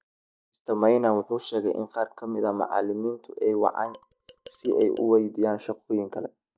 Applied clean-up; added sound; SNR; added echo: neural mask model DeepFilterNet 3.